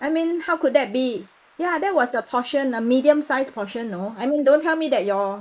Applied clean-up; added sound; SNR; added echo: neural mask model Resemble Enhance denoiser.